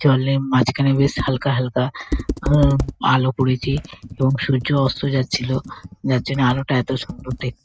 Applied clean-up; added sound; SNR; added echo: neural mask model RNNoise.